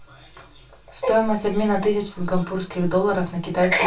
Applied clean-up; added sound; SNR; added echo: none; none; none; reverberation time 0.2 s.